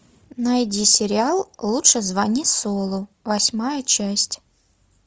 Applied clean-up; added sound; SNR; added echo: none; none; none; none.